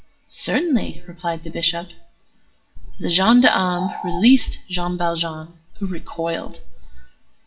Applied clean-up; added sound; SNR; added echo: classical method WPE with log-MMSE.